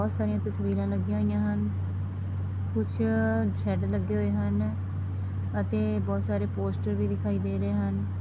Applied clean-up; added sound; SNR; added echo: none; none; none; none.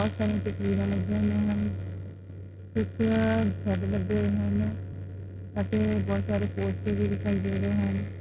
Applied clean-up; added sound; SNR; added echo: neural mask model RNNoise.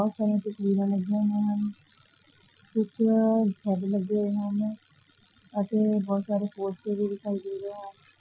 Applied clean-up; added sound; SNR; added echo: classical method Wiener filter.